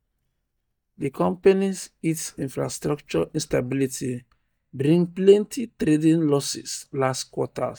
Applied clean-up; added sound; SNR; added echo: neural mask model DeepFilterNet 3.